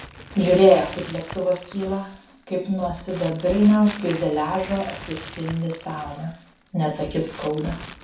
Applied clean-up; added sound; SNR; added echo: none; Crumpling, crinkling; 15 dB; reverberation time 0.6 s.